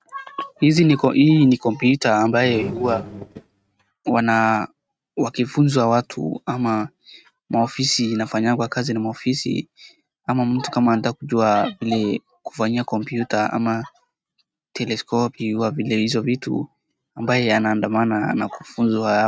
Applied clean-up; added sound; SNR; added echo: neural mask model RNNoise.